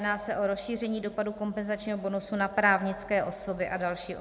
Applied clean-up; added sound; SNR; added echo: none; none; none; none.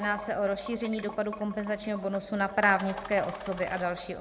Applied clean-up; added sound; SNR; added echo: none; Sink (filling or washing) / Water + Coin (dropping); 15 dB; none.